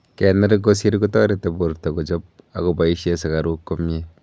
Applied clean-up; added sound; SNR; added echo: none; none; none; none.